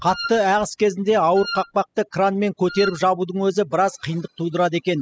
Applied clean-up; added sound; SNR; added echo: classical method spectral subtraction.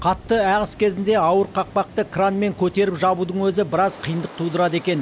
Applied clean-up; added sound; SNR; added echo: none; none; none; none.